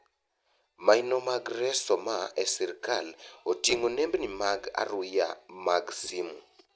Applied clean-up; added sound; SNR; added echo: neural separator model SepFormer DNS4.